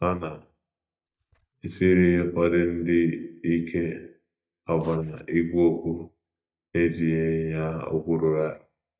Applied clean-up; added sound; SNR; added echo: neural mask model DeepFilterNet 3.